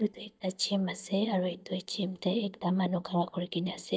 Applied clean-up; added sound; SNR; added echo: neural mask model DeepFilterNet 3.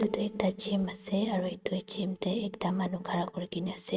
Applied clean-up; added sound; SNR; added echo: neural mask model RNNoise.